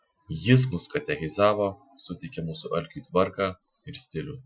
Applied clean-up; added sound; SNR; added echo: classical method Wiener filter.